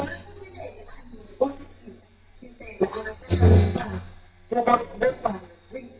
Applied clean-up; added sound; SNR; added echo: neural mask model DeepFilterNet 3.